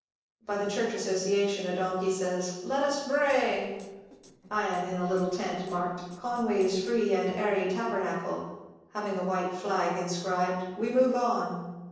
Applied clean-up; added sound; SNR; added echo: neural separator model SepFormer DNS4.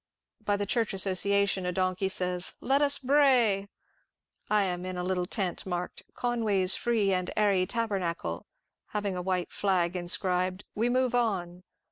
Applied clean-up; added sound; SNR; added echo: none; none; none; none.